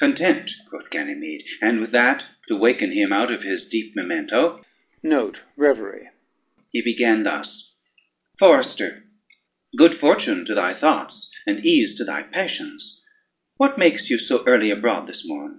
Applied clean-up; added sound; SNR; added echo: none; none; none; none.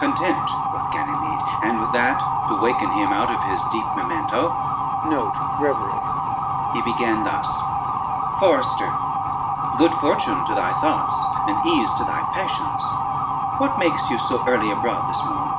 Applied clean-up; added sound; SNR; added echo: none; Motor vehicle (road) / Siren; -3 dB; none.